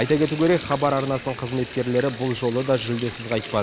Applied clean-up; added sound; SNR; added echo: none; Sink (filling or washing); 9 dB; none.